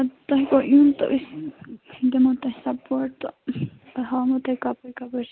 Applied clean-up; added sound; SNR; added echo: none; none; none; none.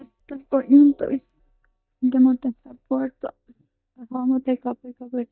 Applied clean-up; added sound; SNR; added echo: neural mask model DeepFilterNet 3.